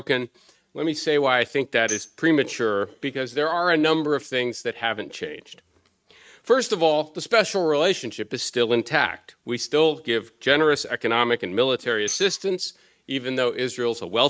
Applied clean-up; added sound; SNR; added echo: neural mask model RNNoise.